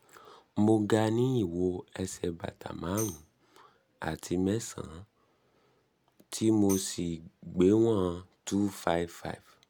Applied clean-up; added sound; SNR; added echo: none; Tambourine; 16 dB; none.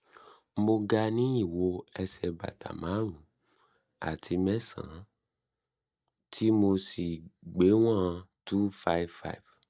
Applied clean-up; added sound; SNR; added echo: neural mask model DeepFilterNet 3.